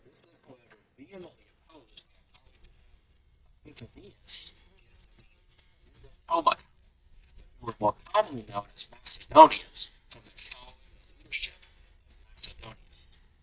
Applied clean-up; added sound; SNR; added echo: neural mask model DeepFilterNet 3.